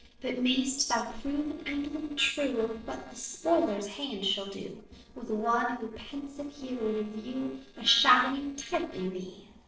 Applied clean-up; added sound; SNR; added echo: neural separator model SepFormer DNS4.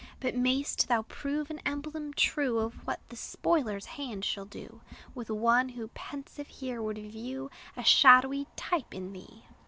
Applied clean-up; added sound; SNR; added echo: none; none; none; none.